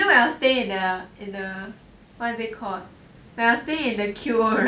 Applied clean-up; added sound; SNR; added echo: none; none; none; none.